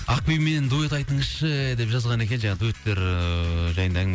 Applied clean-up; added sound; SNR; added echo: none; none; none; none.